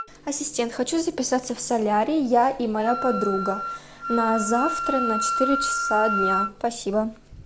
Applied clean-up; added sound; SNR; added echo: none; Wind instrument, woodwind instrument; 5 dB; none.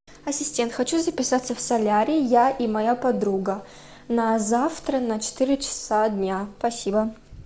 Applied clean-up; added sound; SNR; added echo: none; none; none; none.